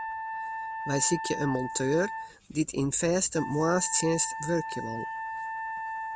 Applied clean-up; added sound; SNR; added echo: none; Wind instrument, woodwind instrument; 7 dB; none.